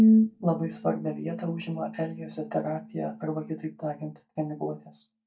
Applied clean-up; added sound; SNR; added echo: neural mask model DeepFilterNet 3.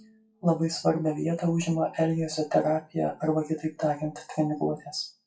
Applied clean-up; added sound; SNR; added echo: classical method WPE with log-MMSE.